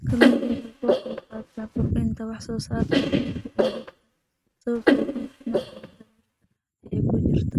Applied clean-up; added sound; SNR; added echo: neural mask model RNNoise.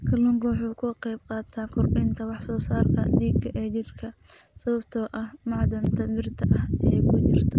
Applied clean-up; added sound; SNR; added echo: none; none; none; none.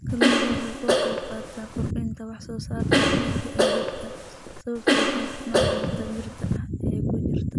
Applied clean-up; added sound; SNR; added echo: none; Cough; -4 dB; none.